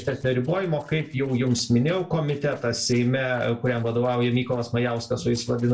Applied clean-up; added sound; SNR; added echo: neural separator model SepFormer DNS4.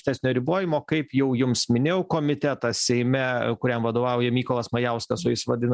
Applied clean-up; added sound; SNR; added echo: none; none; none; none.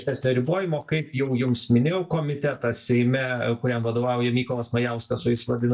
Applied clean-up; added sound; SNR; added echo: neural mask model DeepFilterNet 3.